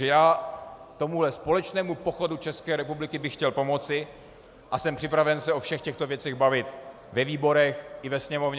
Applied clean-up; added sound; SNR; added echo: none; none; none; none.